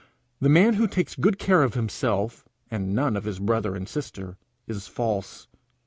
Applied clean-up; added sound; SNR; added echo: none; none; none; none.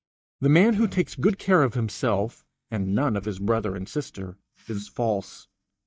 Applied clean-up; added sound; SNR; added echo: neural mask model DeepFilterNet 3.